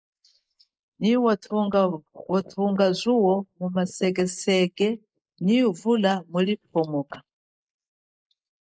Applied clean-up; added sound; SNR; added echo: neural mask model Resemble Enhance denoiser.